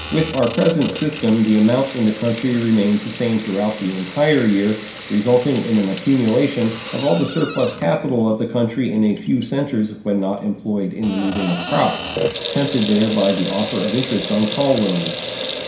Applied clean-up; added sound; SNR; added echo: none; Sink (filling or washing) / Water tap, faucet; 11 dB; reverberation time 0.5 s.